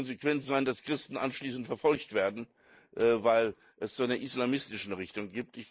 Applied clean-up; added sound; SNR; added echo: neural mask model Resemble Enhance denoiser.